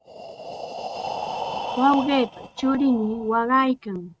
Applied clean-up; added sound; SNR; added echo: neural mask model RNNoise.